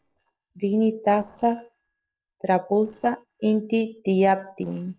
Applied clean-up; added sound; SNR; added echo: neural separator model SepFormer DNS4.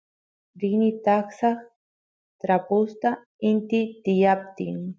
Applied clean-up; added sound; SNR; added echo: none; none; none; none.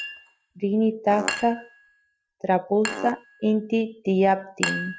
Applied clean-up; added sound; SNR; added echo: none; Fart + Chink, clink; 10 dB; none.